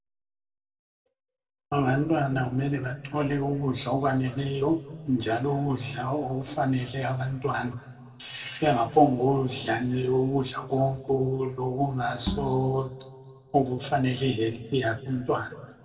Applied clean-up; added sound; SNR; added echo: none; Bowed string instrument; 9 dB; reverberation time 1.6 s.